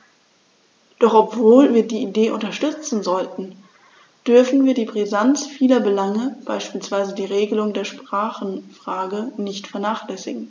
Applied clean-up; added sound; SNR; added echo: none; none; none; none.